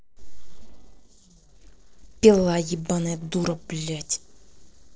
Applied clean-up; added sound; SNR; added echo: neural separator model SepFormer DNS4.